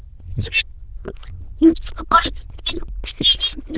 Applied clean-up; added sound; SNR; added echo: neural diffusion model UNIVERSE++.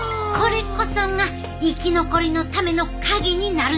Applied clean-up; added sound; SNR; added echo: none; none; none; none.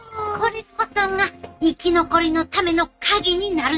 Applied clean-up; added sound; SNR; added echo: neural mask model RNNoise.